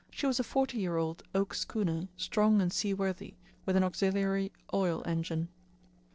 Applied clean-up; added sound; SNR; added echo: neural separator model SepFormer DNS4.